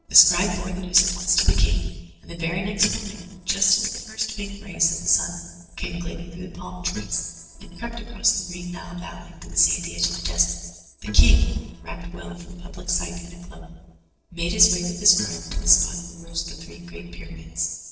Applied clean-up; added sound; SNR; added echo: neural separator model SepFormer DNS4.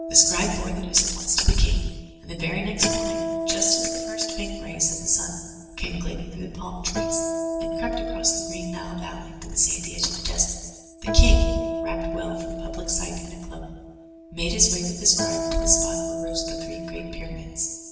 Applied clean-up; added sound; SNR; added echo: none; Acoustic guitar; 7 dB; reverberation time 1.2 s.